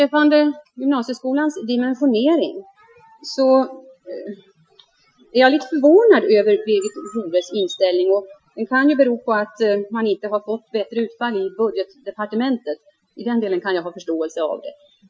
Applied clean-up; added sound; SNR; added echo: classical method Wiener filter.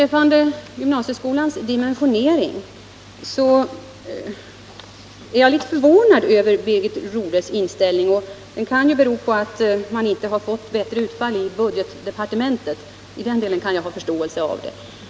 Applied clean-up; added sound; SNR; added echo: none; none; none; none.